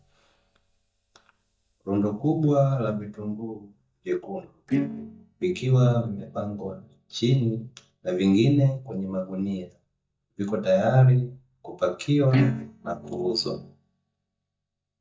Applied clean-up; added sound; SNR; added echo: neural mask model DeepFilterNet 3.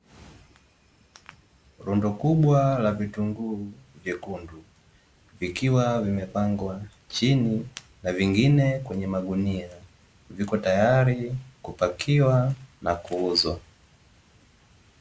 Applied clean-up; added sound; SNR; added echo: none; none; none; none.